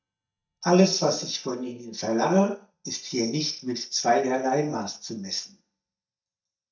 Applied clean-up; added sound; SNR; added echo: neural mask model DeepFilterNet 3.